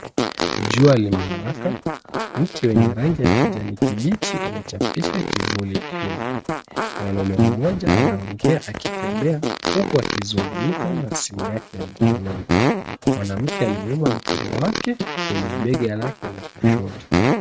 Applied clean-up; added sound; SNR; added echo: neural mask model RNNoise.